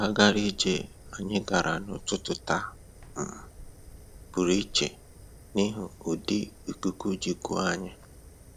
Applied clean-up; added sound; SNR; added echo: none; Fire; 18 dB; none.